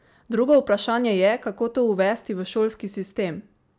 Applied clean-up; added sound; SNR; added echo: none; none; none; none.